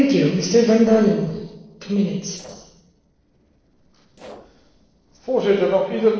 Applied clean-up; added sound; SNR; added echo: neural separator model SepFormer DNS4.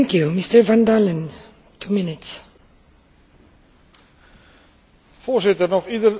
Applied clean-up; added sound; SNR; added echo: none; none; none; none.